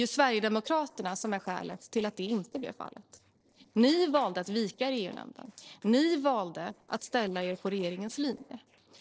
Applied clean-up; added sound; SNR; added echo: neural separator model SepFormer DNS4.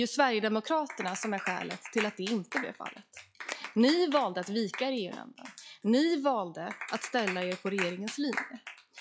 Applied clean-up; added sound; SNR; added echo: classical method log-MMSE.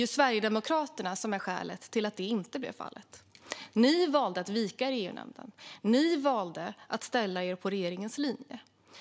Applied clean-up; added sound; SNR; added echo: none; none; none; none.